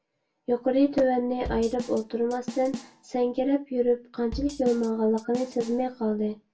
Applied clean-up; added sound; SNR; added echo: none; Drum / Drum kit; 13 dB; reverberation time 0.2 s.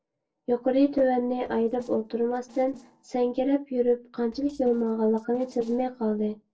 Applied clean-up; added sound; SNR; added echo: neural separator model SepFormer DNS4.